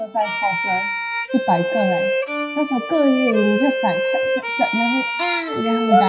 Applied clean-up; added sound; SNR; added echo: classical method WPE with log-MMSE.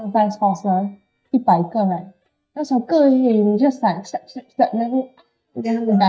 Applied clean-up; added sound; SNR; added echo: neural mask model DeepFilterNet 3.